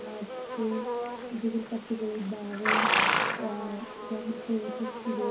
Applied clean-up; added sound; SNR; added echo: none; Livestock, farm animals, working animals; -2 dB; reverberation time 0.4 s.